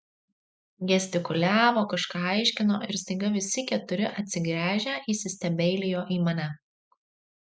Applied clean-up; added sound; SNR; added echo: none; none; none; none.